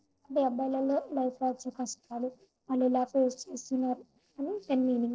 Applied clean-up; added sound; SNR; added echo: neural separator model SepFormer DNS4.